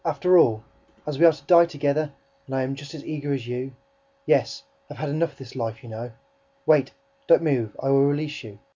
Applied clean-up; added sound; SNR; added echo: none; none; none; none.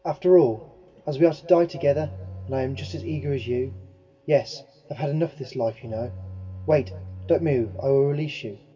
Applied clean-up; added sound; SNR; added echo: none; Bowed string instrument; 14 dB; reverberation time 2.3 s.